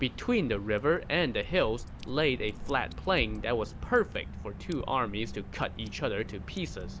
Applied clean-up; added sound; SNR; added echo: none; Drip / Water; 9 dB; none.